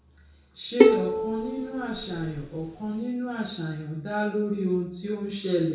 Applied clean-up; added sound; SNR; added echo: none; Bowed string instrument; -5 dB; reverberation time 0.5 s.